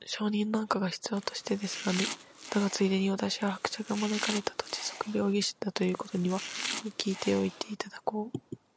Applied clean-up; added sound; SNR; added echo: none; Domestic sounds, home sounds; 9 dB; none.